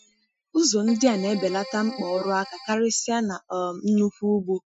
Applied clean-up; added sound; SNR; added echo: classical method Wiener filter.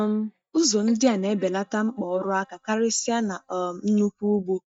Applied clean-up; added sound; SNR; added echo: neural mask model DeepFilterNet 3.